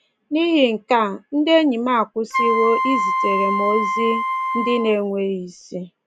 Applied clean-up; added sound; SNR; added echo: none; Wind instrument, woodwind instrument; 2 dB; none.